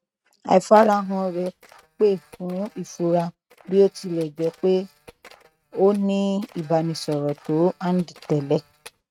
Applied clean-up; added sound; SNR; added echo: neural mask model RNNoise.